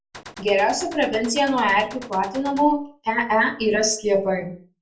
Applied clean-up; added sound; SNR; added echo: none; Gunshot, gunfire; 18 dB; reverberation time 0.3 s.